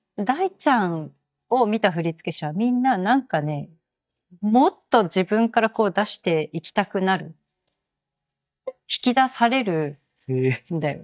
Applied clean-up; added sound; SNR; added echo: neural mask model DeepFilterNet 3.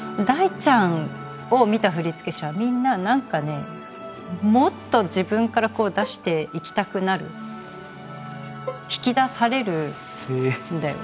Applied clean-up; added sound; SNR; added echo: none; Bowed string instrument; 18 dB; none.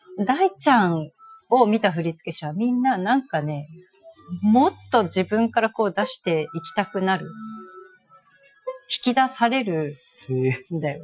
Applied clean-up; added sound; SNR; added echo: classical method Wiener filter.